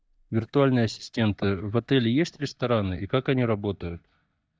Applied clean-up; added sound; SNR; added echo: neural mask model DeepFilterNet 3.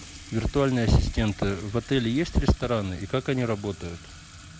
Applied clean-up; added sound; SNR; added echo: none; Sink (filling or washing) / Water tap, faucet; 19 dB; none.